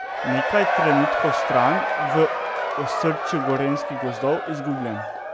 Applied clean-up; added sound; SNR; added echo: none; Crowd / Cheering; -1 dB; none.